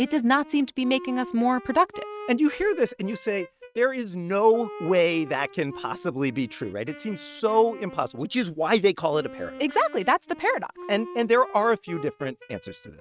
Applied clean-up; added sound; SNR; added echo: neural mask model RNNoise.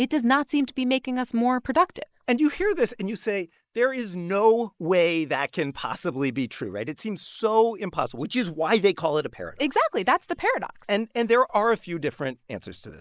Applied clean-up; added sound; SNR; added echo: neural mask model Resemble Enhance denoiser.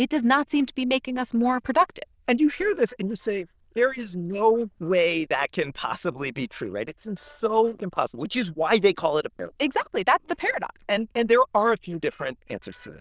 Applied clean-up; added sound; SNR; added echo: neural diffusion model UNIVERSE++.